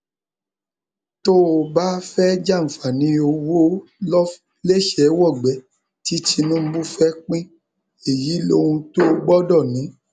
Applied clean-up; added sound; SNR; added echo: none; none; none; none.